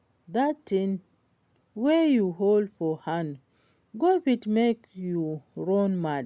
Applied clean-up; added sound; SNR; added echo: none; none; none; none.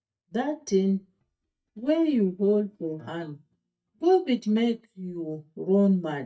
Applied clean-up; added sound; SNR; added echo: neural mask model DeepFilterNet 3.